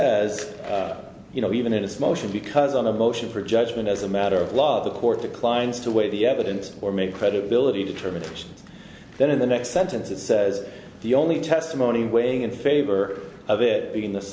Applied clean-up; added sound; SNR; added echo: none; none; none; none.